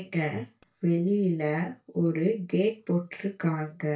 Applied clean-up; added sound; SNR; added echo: neural mask model DeepFilterNet 3.